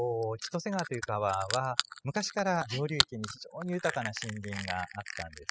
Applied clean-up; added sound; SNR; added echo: classical method spectral subtraction.